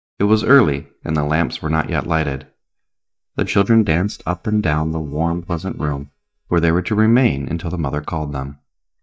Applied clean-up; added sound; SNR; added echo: neural mask model DeepFilterNet 3.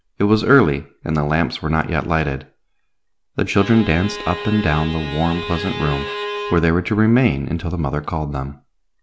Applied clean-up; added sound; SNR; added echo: none; Bowed string instrument; 9 dB; none.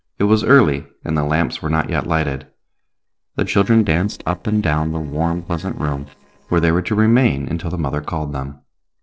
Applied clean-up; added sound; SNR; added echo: neural separator model SepFormer DNS4.